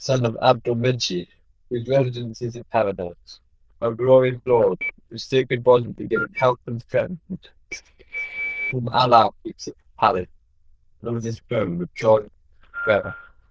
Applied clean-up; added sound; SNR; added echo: neural diffusion model UNIVERSE++.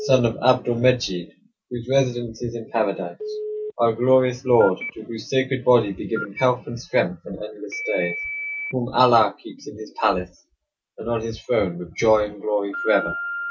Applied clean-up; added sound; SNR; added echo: none; Telephone; 13 dB; none.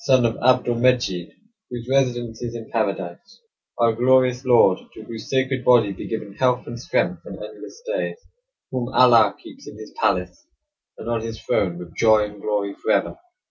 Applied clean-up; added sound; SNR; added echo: none; none; none; none.